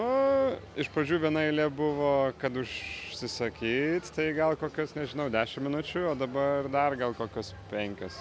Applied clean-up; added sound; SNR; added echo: none; none; none; none.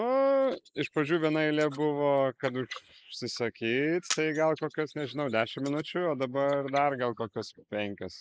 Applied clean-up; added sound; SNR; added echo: neural mask model Resemble Enhance denoiser.